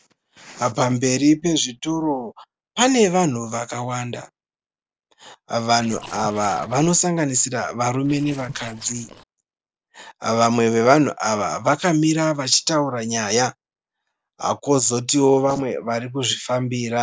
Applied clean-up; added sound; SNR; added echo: neural separator model SepFormer DNS4.